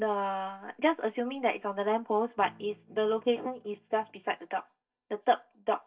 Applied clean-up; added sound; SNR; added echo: neural mask model DeepFilterNet 3.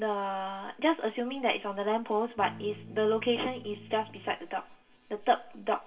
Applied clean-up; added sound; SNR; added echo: none; Electric guitar / Strum; 16 dB; reverberation time 0.2 s.